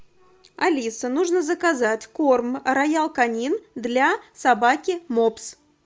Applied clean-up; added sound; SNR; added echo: none; none; none; none.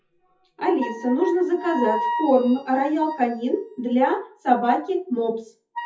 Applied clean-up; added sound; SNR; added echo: classical method WPE with log-MMSE.